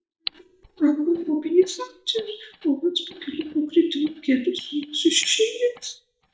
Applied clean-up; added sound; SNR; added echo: neural mask model DeepFilterNet 3.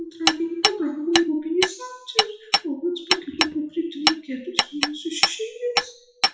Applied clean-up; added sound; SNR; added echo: classical method WPE with log-MMSE.